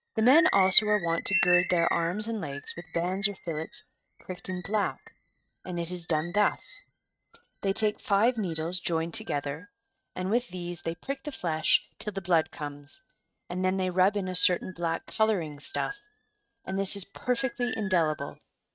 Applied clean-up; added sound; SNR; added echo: neural mask model RNNoise.